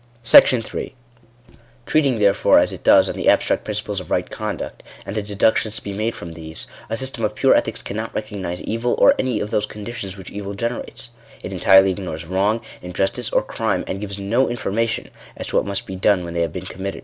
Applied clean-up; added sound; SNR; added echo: none; none; none; none.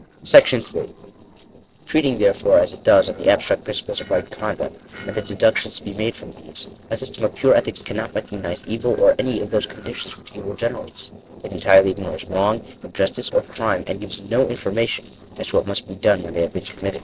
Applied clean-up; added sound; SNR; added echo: neural separator model SepFormer DNS4.